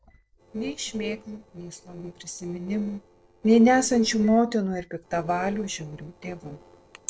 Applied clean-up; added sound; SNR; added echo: neural separator model SepFormer DNS4.